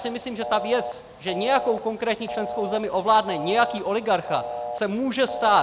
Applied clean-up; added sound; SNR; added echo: none; Telephone; 9 dB; none.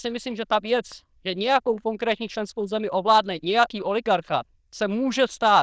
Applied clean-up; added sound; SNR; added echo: neural diffusion model UNIVERSE++.